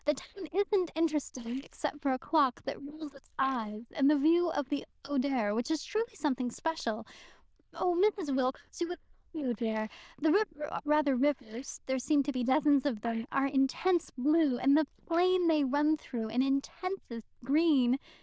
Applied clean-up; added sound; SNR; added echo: neural diffusion model UNIVERSE++.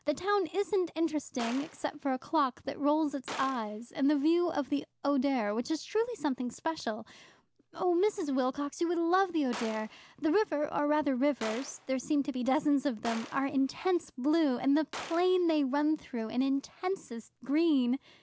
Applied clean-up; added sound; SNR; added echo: none; Gunshot, gunfire; 17 dB; none.